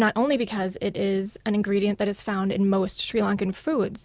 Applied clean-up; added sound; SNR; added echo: none; none; none; none.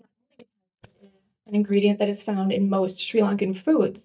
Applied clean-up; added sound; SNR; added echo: neural mask model DeepFilterNet 3.